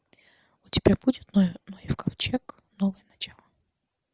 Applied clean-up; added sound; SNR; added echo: none; none; none; none.